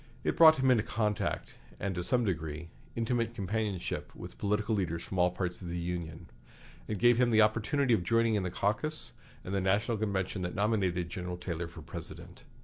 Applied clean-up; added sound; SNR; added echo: none; none; none; none.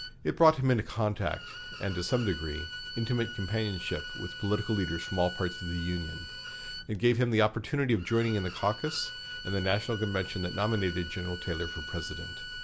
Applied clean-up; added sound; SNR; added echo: none; Bowed string instrument; 11 dB; none.